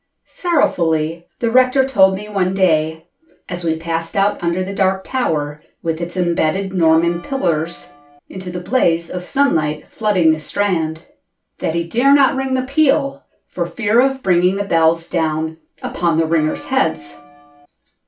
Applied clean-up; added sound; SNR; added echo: none; Bell; 19 dB; reverberation time 0.2 s.